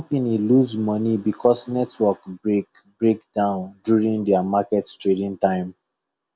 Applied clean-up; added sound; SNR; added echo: none; none; none; none.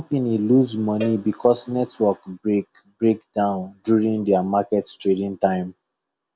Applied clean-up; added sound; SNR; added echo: none; Cowbell; 17 dB; none.